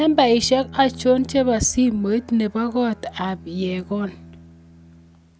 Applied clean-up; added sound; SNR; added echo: none; Bowed string instrument; 19 dB; none.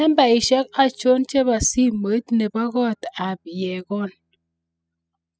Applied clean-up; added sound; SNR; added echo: classical method spectral subtraction.